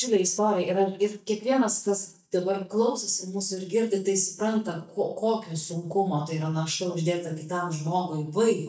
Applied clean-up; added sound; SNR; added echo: neural mask model DeepFilterNet 3.